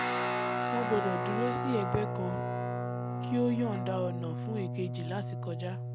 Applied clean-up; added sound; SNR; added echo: none; Guitar; -2 dB; none.